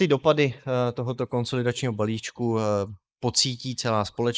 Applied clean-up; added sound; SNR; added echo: neural mask model Resemble Enhance denoiser.